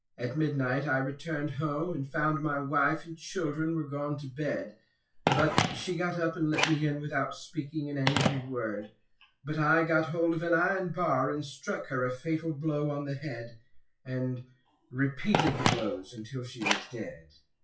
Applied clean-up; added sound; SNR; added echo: classical method WPE with log-MMSE.